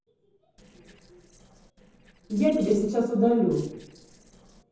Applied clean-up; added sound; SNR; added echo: neural separator model SepFormer DNS4.